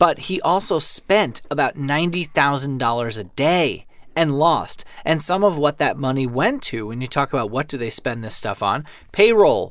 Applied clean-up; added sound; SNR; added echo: none; none; none; none.